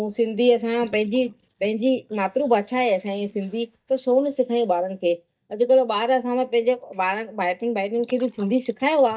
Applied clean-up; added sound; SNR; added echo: neural mask model DeepFilterNet 3.